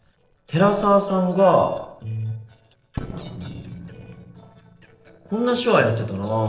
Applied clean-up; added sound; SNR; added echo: neural separator model SepFormer DNS4.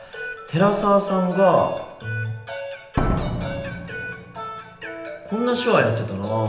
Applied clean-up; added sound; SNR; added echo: none; Slam; 9 dB; reverberation time 0.8 s.